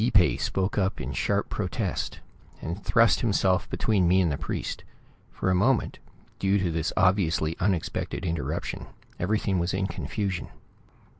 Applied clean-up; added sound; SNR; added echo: none; none; none; none.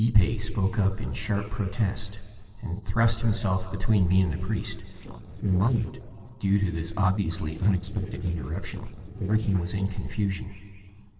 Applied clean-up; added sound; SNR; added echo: neural separator model SepFormer DNS4.